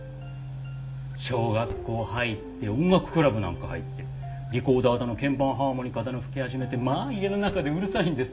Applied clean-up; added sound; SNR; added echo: none; Boom; 11 dB; reverberation time 0.3 s.